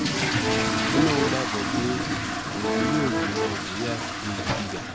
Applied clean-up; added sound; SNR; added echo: none; Fill (with liquid) / Toilet flush + Accordion; -5 dB; none.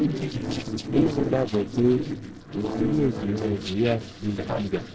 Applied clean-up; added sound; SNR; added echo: neural separator model SepFormer DNS4.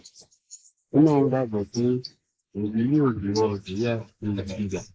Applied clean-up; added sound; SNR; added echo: neural mask model Resemble Enhance denoiser.